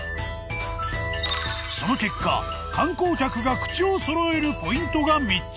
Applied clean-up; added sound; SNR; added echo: none; none; none; none.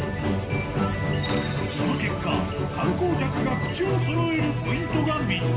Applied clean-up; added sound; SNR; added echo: none; Musical instrument; -3 dB; reverberation time 1.9 s.